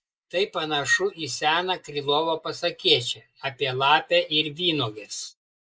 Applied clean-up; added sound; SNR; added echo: neural mask model Resemble Enhance denoiser.